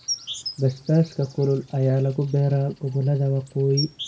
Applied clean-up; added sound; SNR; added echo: none; Insect; 14 dB; reverberation time 0.1 s.